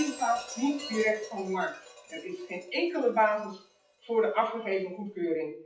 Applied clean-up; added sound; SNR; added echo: classical method WPE with log-MMSE.